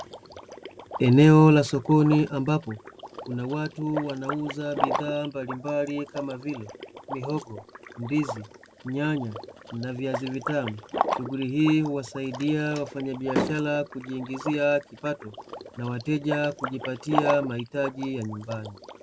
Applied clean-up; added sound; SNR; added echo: none; Liquid + Slam; 9 dB; none.